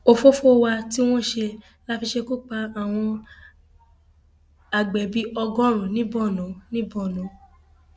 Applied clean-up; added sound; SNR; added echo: none; none; none; none.